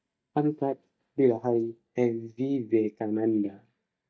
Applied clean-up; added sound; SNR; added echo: neural mask model DeepFilterNet 3.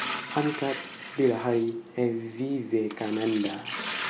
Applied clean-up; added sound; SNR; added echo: none; Liquid; 8 dB; none.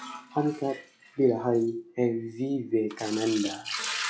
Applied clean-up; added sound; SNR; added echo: classical method log-MMSE.